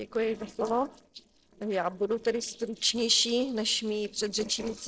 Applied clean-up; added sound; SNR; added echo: neural separator model SepFormer DNS4.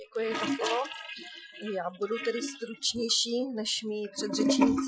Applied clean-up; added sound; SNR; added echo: classical method Wiener filter.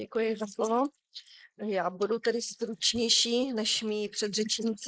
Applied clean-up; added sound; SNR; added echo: neural mask model Resemble Enhance denoiser.